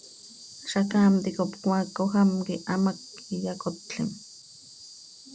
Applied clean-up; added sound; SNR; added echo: none; Insect; 19 dB; none.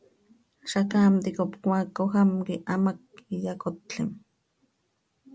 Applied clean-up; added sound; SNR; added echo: none; none; none; none.